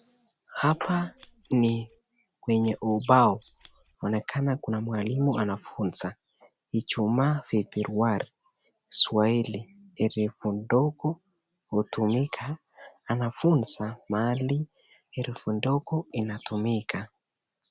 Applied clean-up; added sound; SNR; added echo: none; Scissors; 20 dB; none.